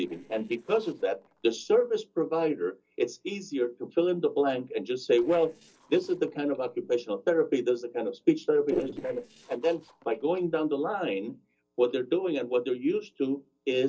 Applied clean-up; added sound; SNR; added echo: neural separator model SepFormer DNS4.